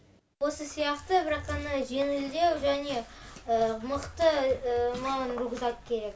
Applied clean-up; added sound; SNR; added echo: none; none; none; none.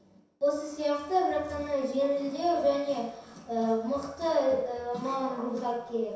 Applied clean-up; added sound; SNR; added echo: none; none; none; reverberation time 0.7 s.